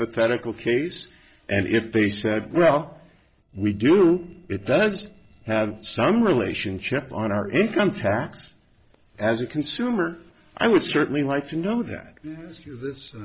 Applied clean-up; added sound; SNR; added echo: neural separator model SepFormer DNS4.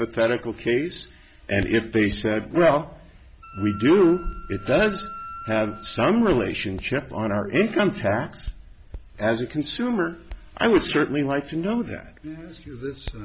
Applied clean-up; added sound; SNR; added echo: none; Wind instrument, woodwind instrument + Hands; 17 dB; none.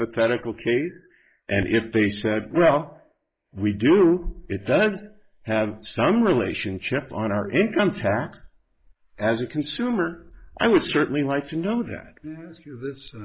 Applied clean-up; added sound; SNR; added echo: neural mask model Resemble Enhance denoiser.